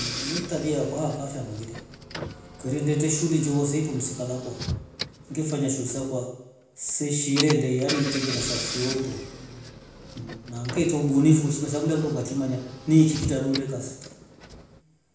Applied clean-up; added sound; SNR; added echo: none; Engine / Car; 10 dB; reverberation time 0.8 s.